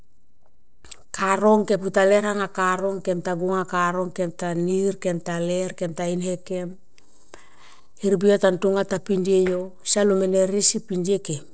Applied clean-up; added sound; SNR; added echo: neural separator model SepFormer DNS4.